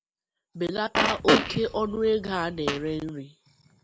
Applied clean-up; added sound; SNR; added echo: none; Fart; -1 dB; none.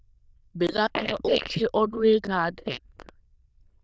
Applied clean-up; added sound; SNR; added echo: neural diffusion model UNIVERSE++.